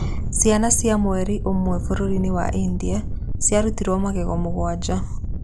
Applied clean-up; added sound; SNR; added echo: none; Thunder; 1 dB; none.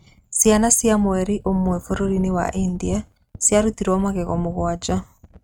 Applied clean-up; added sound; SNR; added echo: neural mask model RNNoise.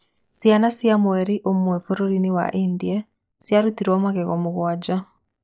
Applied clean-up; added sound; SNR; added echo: neural mask model DeepFilterNet 3.